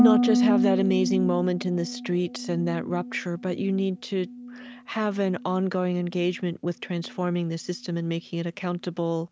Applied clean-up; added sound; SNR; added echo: none; Harp; 3 dB; none.